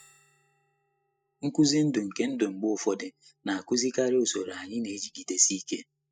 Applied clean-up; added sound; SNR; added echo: classical method spectral subtraction.